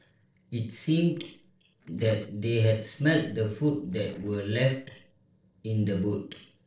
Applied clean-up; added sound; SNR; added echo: neural separator model SepFormer DNS4.